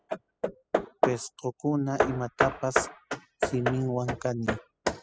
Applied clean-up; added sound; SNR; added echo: classical method spectral subtraction.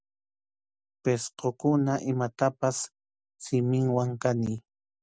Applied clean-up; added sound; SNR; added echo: none; none; none; none.